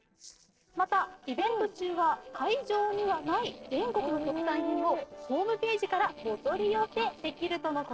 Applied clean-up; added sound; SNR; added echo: neural separator model SepFormer DNS4.